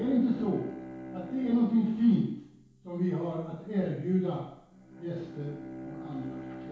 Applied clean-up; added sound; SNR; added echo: none; Bowed string instrument; 14 dB; reverberation time 0.6 s.